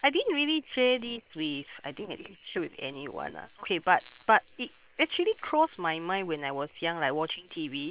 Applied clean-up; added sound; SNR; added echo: neural separator model SepFormer WHAM!.